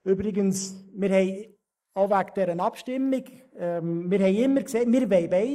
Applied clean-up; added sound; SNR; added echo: neural mask model Resemble Enhance denoiser.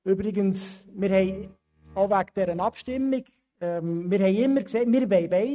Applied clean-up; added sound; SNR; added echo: neural mask model RNNoise.